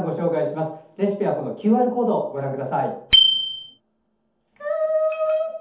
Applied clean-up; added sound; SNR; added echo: none; Bicycle bell; 3 dB; reverberation time 0.6 s.